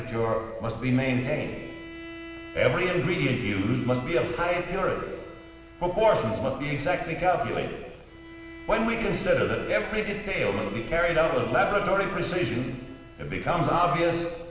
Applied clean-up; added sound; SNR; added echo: none; Bowed string instrument; 19 dB; reverberation time 1.2 s.